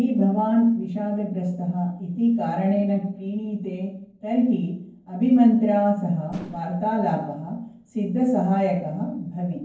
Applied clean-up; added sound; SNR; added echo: neural separator model SepFormer DNS4.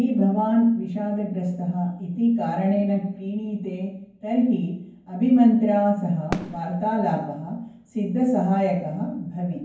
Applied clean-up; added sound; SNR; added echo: none; Fireworks; 16 dB; reverberation time 0.9 s.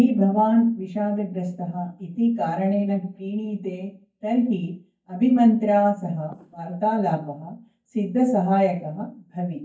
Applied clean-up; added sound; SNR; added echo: neural mask model DeepFilterNet 3.